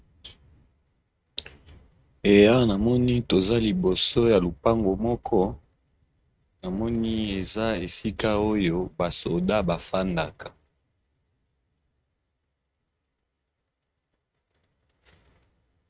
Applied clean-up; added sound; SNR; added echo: neural mask model RNNoise.